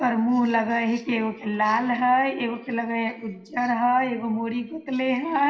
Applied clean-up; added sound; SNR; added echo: none; none; none; reverberation time 0.8 s.